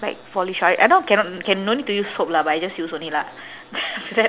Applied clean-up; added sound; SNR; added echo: none; none; none; none.